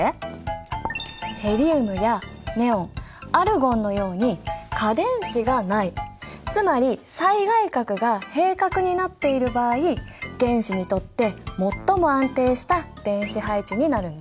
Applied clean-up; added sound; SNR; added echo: none; none; none; none.